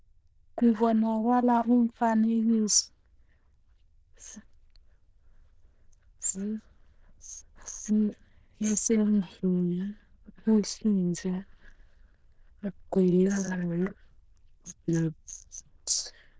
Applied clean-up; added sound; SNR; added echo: neural diffusion model UNIVERSE++.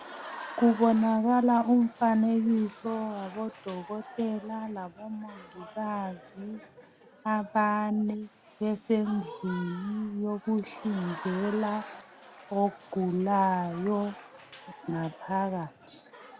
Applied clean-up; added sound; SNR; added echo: none; Applause / Crowd; 17 dB; none.